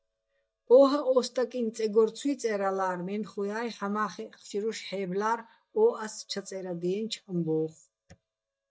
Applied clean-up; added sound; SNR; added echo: neural mask model DeepFilterNet 3.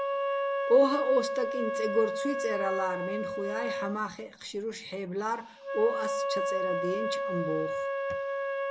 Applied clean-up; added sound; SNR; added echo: none; Wind instrument, woodwind instrument; 1 dB; none.